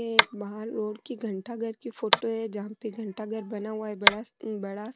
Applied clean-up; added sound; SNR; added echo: none; Tap; -2 dB; none.